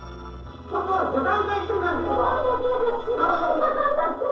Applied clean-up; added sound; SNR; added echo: neural separator model SepFormer DNS4.